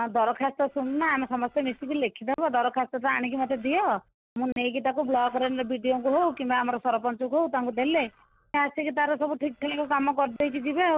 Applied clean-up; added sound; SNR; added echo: neural separator model SepFormer DNS4.